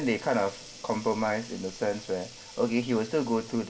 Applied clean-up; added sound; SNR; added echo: none; Sink (filling or washing); 18 dB; reverberation time 1.4 s.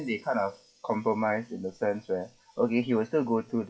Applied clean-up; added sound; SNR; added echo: classical method WPE with log-MMSE.